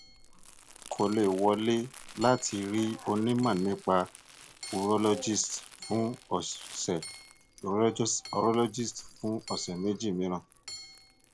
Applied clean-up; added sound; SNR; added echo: none; Crumpling, crinkling + Hammer / Chink, clink; 17 dB; none.